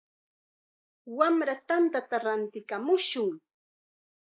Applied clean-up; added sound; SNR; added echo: neural mask model Resemble Enhance denoiser.